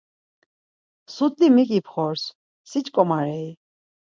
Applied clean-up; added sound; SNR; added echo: none; none; none; none.